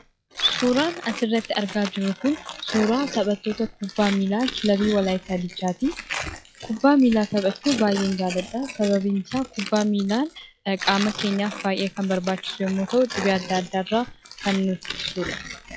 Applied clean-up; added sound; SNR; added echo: classical method log-MMSE.